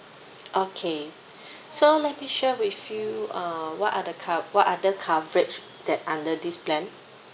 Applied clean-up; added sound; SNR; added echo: none; none; none; none.